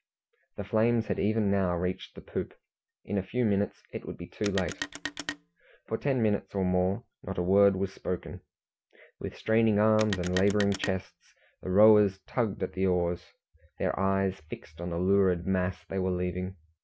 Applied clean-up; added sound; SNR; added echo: none; Telephone; 11 dB; none.